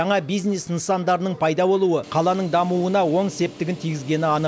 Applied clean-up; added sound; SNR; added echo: none; none; none; none.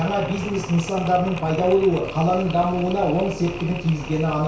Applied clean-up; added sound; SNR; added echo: none; Mechanisms; 13 dB; reverberation time 0.6 s.